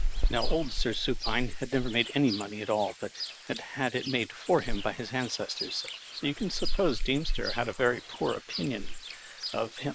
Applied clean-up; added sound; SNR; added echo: neural mask model Resemble Enhance denoiser.